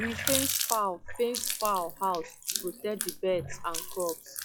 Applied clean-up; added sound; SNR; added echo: classical method log-MMSE.